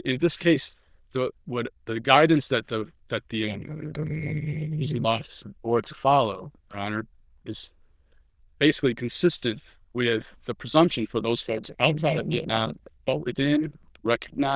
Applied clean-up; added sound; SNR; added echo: neural diffusion model UNIVERSE++.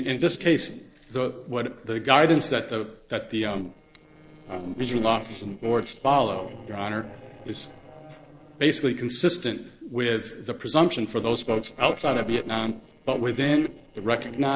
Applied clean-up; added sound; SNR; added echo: neural separator model SepFormer DNS4.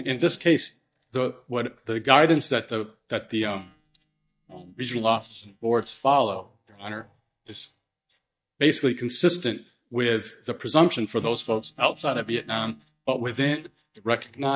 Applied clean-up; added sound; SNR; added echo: neural mask model DeepFilterNet 3.